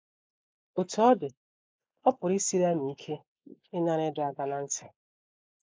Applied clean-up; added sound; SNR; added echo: neural mask model Resemble Enhance denoiser.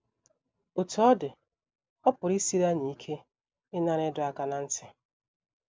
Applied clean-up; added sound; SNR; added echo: none; none; none; none.